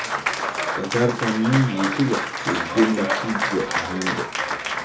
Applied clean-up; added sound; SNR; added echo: none; Applause; 2 dB; reverberation time 0.2 s.